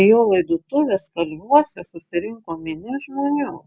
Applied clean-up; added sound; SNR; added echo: none; none; none; none.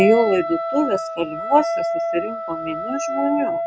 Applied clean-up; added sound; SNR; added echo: none; Wind instrument, woodwind instrument; 3 dB; none.